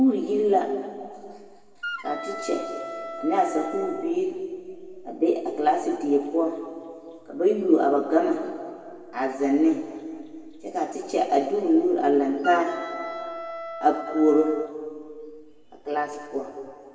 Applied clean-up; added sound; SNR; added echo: none; Wind instrument, woodwind instrument; 11 dB; reverberation time 2.0 s.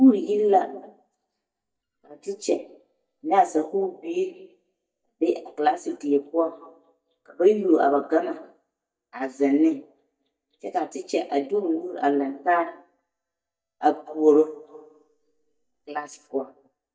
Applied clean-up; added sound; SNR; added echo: neural mask model DeepFilterNet 3.